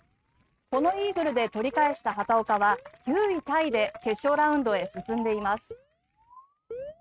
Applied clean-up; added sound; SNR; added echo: neural mask model RNNoise.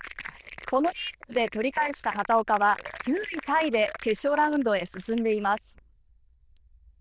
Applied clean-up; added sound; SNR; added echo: neural diffusion model UNIVERSE++.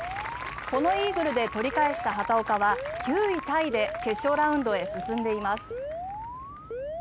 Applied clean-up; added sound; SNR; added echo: none; Alarm; 9 dB; none.